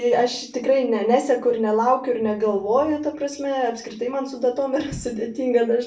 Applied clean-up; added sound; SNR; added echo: none; none; none; reverberation time 0.3 s.